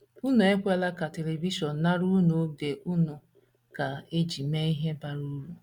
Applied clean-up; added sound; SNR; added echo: none; none; none; none.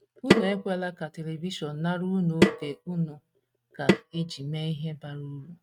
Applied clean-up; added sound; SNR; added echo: neural mask model RNNoise.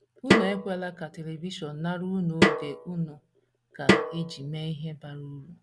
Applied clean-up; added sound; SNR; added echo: none; Snare drum; -5 dB; none.